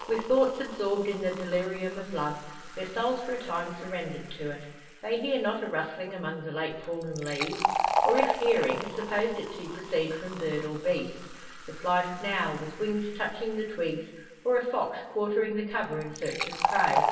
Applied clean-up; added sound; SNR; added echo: none; Fill (with liquid); 5 dB; reverberation time 1.0 s.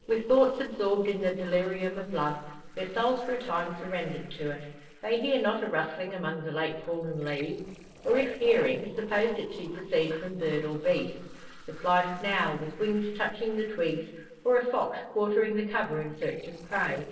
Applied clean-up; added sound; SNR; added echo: neural separator model SepFormer DNS4.